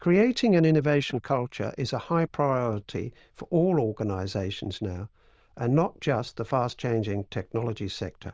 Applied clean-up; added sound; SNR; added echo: neural diffusion model UNIVERSE++.